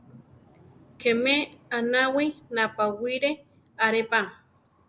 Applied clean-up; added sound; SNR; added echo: none; none; none; none.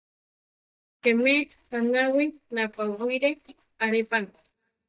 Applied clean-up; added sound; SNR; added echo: neural mask model DeepFilterNet 3.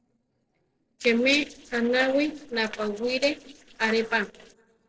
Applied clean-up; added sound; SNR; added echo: neural separator model SepFormer DNS4.